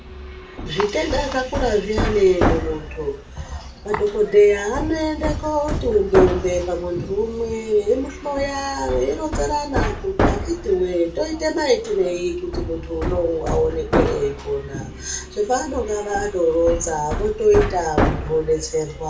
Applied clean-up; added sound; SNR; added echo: none; Hammer; 5 dB; reverberation time 0.3 s.